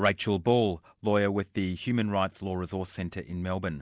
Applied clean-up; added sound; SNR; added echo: none; none; none; none.